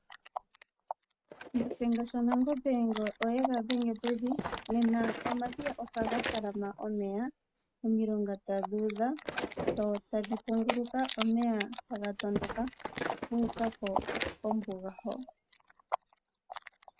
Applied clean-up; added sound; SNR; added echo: neural mask model RNNoise.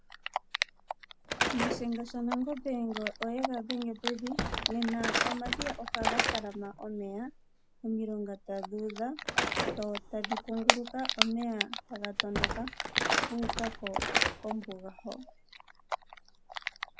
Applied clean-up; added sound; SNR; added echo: none; Slam / Wood + Typing; -3 dB; none.